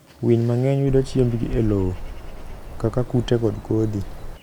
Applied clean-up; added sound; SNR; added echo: none; Bird vocalization, bird call, bird song; 8 dB; none.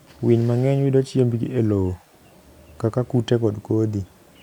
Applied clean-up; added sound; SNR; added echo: none; none; none; none.